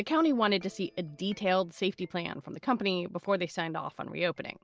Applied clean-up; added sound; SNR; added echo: none; none; none; none.